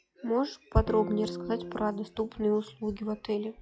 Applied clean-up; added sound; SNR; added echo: classical method log-MMSE.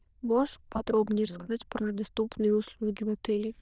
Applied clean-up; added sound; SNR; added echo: neural diffusion model UNIVERSE++.